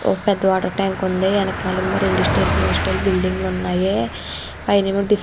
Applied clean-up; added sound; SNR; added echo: none; Car passing by; 5 dB; none.